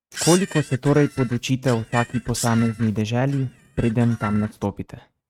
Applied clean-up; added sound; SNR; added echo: neural mask model RNNoise.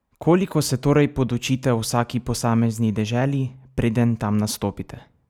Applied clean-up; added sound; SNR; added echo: none; none; none; none.